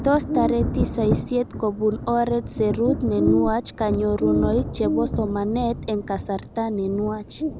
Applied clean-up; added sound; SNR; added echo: none; Thunder + Bird; 3 dB; none.